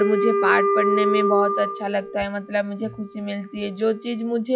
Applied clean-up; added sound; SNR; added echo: classical method log-MMSE.